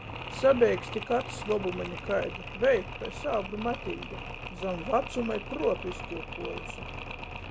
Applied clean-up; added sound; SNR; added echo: none; Mechanisms; 8 dB; none.